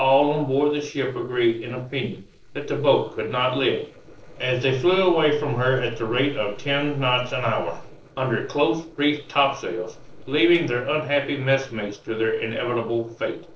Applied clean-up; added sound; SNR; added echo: neural separator model SepFormer DNS4.